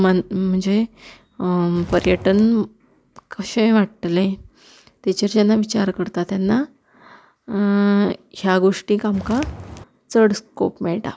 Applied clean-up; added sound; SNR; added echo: none; Walk, footsteps; 12 dB; none.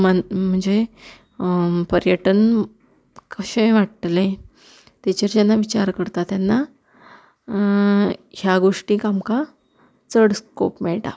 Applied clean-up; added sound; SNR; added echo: none; none; none; none.